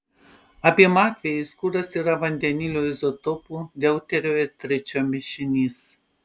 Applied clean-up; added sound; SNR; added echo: none; none; none; none.